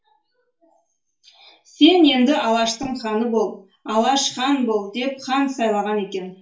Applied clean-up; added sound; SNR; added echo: none; none; none; reverberation time 0.3 s.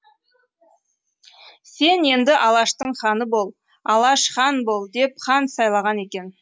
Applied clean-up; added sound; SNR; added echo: none; none; none; none.